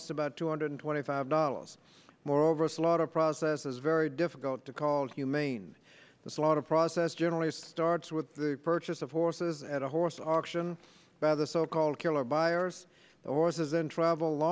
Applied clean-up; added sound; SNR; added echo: none; none; none; none.